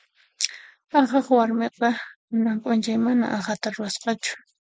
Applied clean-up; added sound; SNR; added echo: none; none; none; none.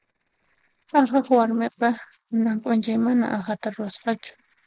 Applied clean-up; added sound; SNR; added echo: neural separator model SepFormer DNS4.